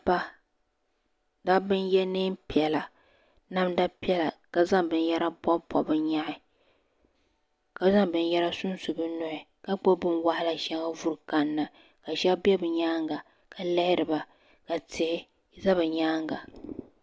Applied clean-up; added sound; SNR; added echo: none; none; none; none.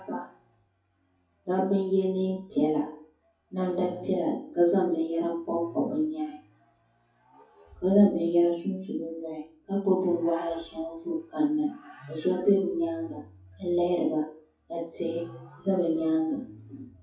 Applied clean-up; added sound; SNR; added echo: classical method WPE with log-MMSE.